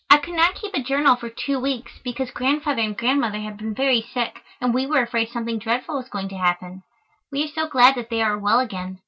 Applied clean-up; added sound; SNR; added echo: none; none; none; none.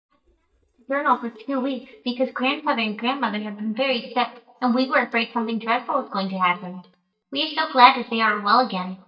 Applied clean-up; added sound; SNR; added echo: neural mask model DeepFilterNet 3.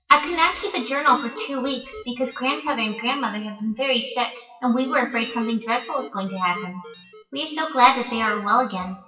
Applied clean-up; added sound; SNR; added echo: classical method WPE with log-MMSE.